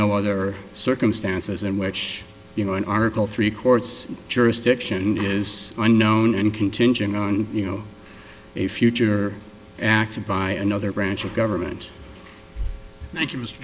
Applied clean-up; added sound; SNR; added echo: none; none; none; none.